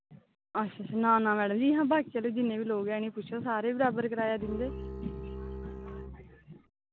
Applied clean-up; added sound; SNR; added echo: none; Bowed string instrument; 10 dB; none.